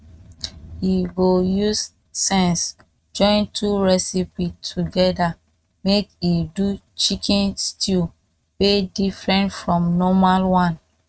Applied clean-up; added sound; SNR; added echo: neural mask model RNNoise.